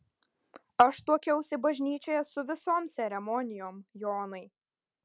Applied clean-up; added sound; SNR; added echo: none; none; none; none.